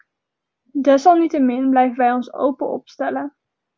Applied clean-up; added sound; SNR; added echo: none; none; none; none.